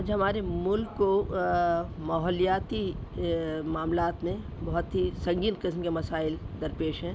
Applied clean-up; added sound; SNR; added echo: none; none; none; none.